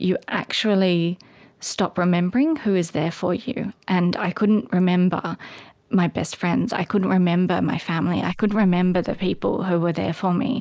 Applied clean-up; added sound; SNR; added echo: neural mask model Resemble Enhance denoiser.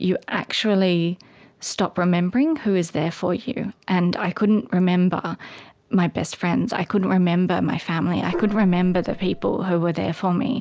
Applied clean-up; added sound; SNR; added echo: none; Gong; 11 dB; none.